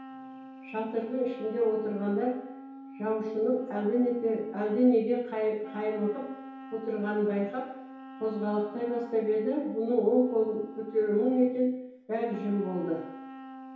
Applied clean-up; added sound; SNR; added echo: none; Wind instrument, woodwind instrument; 16 dB; reverberation time 2.2 s.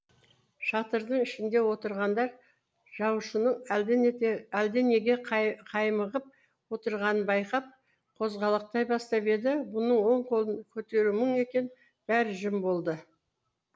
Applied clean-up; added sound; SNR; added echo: none; none; none; none.